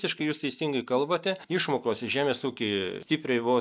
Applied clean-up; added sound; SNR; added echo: neural mask model Resemble Enhance denoiser.